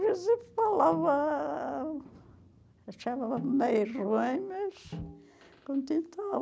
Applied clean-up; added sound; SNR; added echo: none; Snare drum; 18 dB; none.